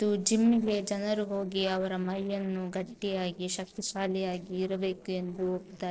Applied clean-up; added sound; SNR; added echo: neural separator model SepFormer DNS4.